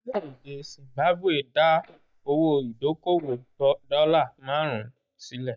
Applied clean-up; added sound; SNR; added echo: neural mask model DeepFilterNet 3.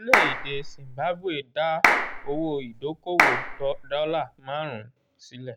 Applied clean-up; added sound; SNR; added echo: none; Clapping; -4 dB; none.